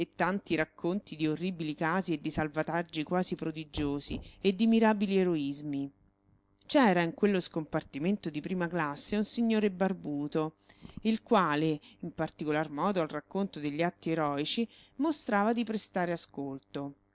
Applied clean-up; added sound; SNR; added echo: none; Knock; 19 dB; none.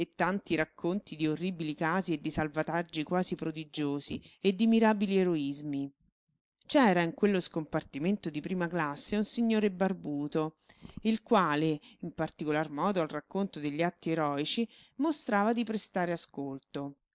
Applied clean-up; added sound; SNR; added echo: neural mask model Resemble Enhance denoiser.